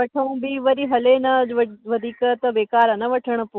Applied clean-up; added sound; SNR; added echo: none; none; none; none.